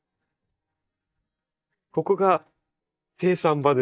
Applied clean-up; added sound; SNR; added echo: neural mask model DeepFilterNet 3.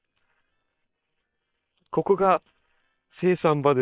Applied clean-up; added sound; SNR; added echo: neural separator model SepFormer WHAM!.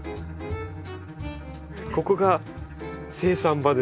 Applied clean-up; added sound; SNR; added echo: none; Bowed string instrument; 16 dB; none.